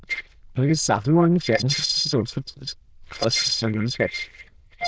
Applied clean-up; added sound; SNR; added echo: neural diffusion model UNIVERSE++.